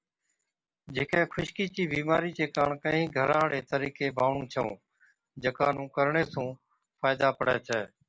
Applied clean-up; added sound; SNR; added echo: none; none; none; none.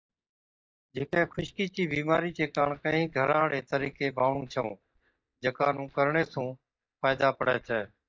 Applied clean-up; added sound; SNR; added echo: neural mask model DeepFilterNet 3.